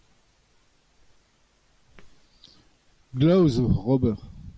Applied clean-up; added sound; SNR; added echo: none; none; none; none.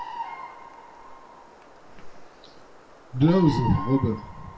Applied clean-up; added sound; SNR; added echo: none; Bird vocalization, bird call, bird song; 11 dB; reverberation time 0.2 s.